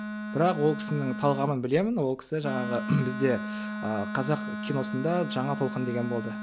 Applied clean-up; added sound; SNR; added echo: none; Wind instrument, woodwind instrument; 6 dB; none.